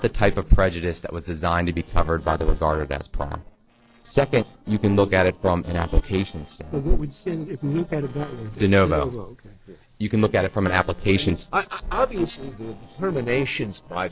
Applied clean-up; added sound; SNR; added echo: neural separator model SepFormer DNS4.